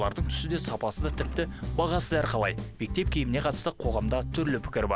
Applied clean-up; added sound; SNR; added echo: none; Thump, thud; 20 dB; none.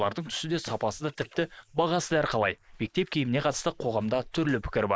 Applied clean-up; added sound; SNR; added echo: neural mask model Resemble Enhance denoiser.